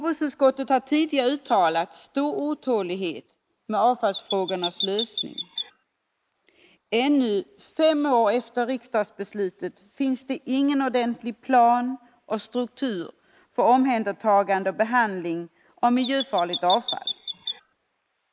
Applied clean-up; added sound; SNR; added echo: neural mask model Resemble Enhance denoiser.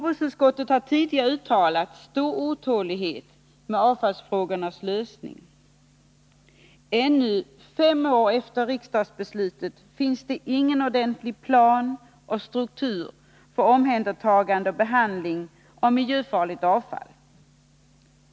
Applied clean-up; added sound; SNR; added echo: none; none; none; none.